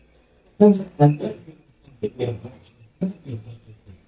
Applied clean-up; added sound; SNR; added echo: neural mask model DeepFilterNet 3.